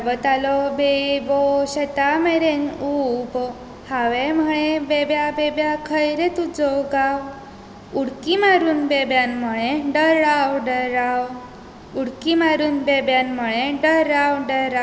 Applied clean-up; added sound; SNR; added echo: none; none; none; none.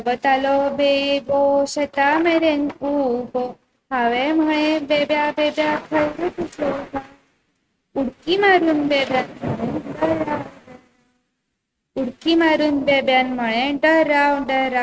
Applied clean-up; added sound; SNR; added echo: neural mask model RNNoise.